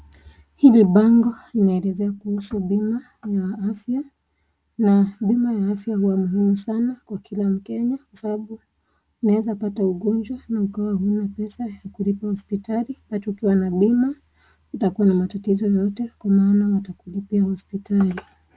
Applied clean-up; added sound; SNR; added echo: none; none; none; none.